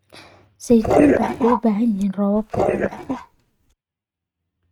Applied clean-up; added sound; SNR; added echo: neural mask model RNNoise.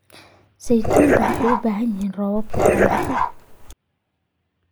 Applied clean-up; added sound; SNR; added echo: none; Dog; -5 dB; none.